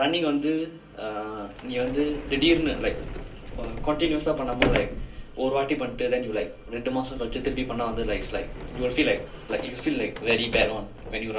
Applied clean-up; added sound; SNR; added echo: none; Sliding door; 8 dB; reverberation time 0.2 s.